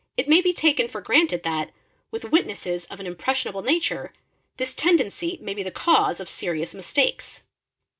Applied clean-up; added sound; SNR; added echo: none; none; none; none.